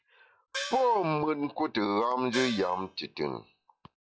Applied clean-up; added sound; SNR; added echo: classical method log-MMSE.